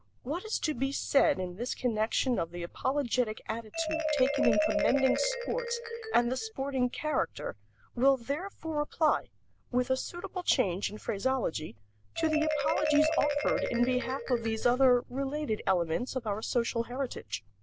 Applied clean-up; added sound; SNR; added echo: none; Marimba, xylophone; 6 dB; none.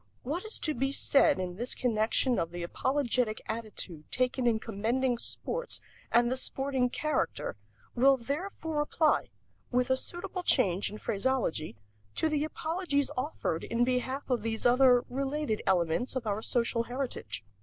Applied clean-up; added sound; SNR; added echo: none; none; none; none.